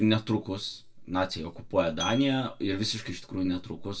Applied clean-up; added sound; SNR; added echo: none; Glass; 14 dB; reverberation time 0.1 s.